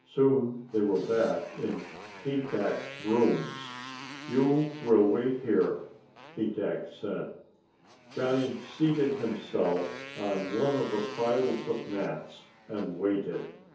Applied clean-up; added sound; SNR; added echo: none; Motorcycle; 16 dB; reverberation time 0.6 s.